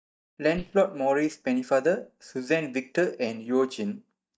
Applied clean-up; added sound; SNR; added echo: neural mask model DeepFilterNet 3.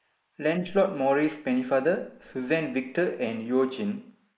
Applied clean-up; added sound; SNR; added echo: neural mask model Resemble Enhance denoiser.